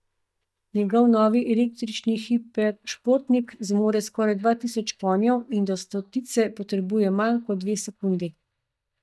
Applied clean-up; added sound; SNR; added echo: neural mask model DeepFilterNet 3.